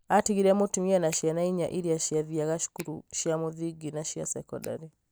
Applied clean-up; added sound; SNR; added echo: neural mask model DeepFilterNet 3.